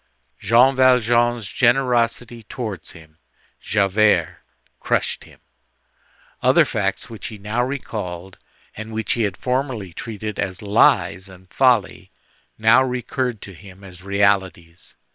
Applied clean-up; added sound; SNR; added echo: neural separator model SepFormer WHAM!.